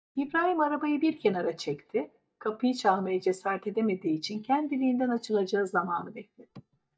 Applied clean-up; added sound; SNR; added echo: neural mask model DeepFilterNet 3.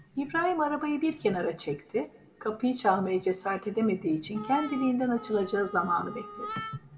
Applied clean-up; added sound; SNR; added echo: none; Harmonica; 12 dB; reverberation time 0.8 s.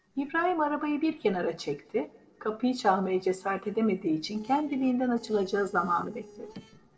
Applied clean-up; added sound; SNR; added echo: neural separator model SepFormer DNS4.